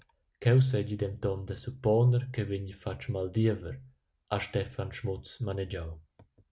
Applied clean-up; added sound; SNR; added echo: none; none; none; none.